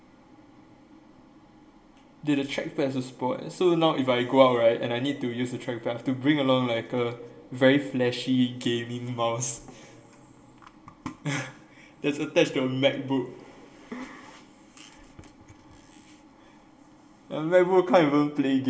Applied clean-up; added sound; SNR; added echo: none; none; none; reverberation time 1.5 s.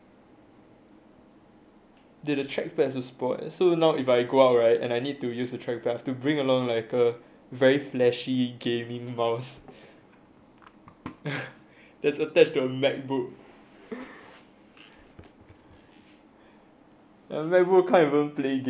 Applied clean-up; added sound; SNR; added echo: none; none; none; none.